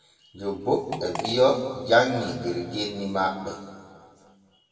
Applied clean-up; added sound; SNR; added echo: none; Fart; 10 dB; reverberation time 2.0 s.